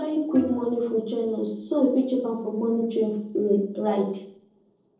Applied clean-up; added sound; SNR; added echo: neural separator model SepFormer DNS4.